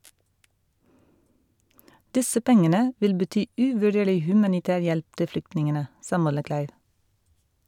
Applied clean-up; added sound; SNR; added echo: none; none; none; none.